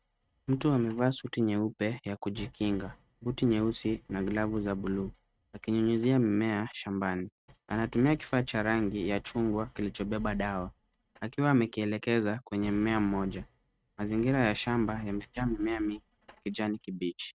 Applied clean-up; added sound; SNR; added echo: neural mask model RNNoise.